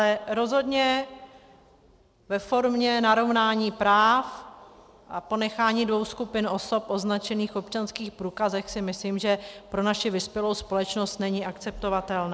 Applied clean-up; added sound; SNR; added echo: none; none; none; none.